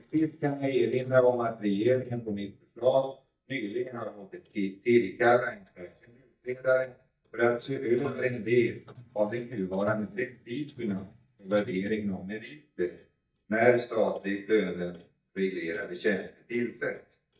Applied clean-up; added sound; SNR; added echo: neural mask model DeepFilterNet 3.